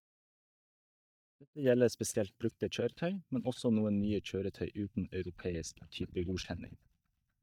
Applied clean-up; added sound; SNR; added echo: neural mask model DeepFilterNet 3.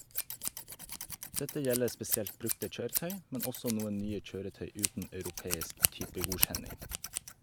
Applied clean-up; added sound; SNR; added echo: none; Scissors; -1 dB; none.